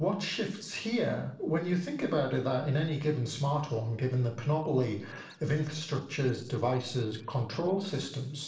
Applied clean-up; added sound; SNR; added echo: neural separator model SepFormer DNS4.